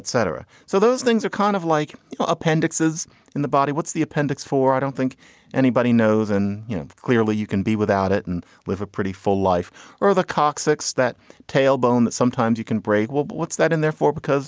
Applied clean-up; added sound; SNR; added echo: none; none; none; none.